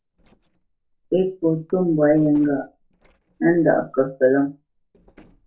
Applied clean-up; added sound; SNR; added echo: neural separator model SepFormer DNS4.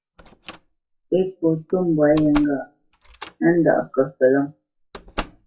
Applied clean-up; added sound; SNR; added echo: classical method WPE with log-MMSE.